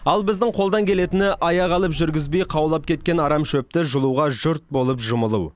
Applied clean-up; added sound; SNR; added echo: none; none; none; none.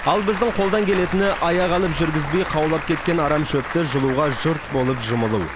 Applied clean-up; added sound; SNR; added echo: none; Applause; 9 dB; none.